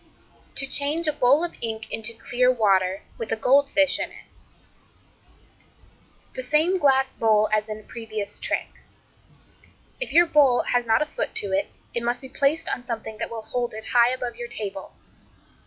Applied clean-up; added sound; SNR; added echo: classical method log-MMSE.